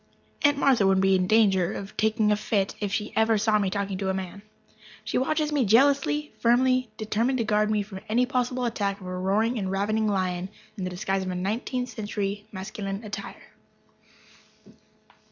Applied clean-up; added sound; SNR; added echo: none; none; none; none.